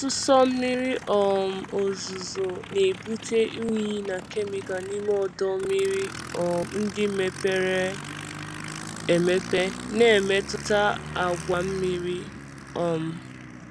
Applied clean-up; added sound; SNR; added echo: none; Aircraft; 12 dB; none.